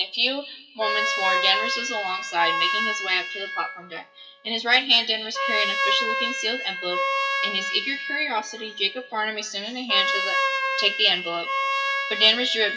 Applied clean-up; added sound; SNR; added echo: classical method WPE with log-MMSE.